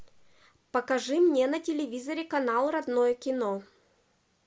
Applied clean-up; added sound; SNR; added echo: none; none; none; none.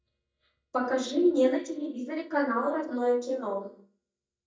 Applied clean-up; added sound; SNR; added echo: neural mask model DeepFilterNet 3.